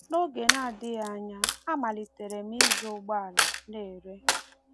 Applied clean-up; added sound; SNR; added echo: none; Coin (dropping); -5 dB; none.